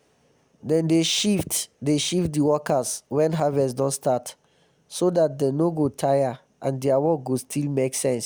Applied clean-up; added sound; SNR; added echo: none; none; none; none.